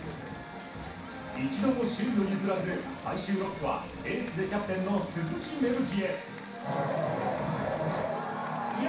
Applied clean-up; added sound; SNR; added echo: none; Applause / Crowd; 17 dB; reverberation time 0.7 s.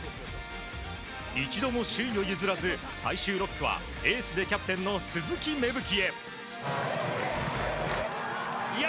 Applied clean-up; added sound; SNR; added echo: none; none; none; none.